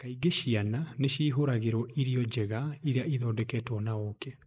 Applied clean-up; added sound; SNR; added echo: neural mask model Resemble Enhance denoiser.